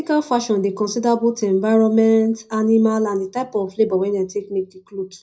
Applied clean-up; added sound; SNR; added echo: none; none; none; reverberation time 0.5 s.